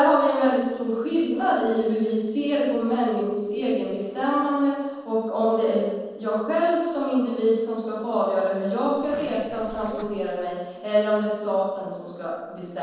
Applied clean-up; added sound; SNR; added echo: neural separator model SepFormer DNS4.